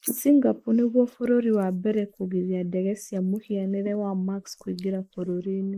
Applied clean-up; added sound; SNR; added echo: neural mask model Resemble Enhance denoiser.